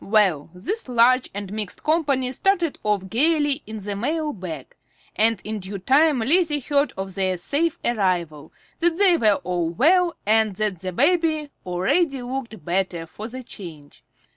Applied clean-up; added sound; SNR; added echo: none; none; none; none.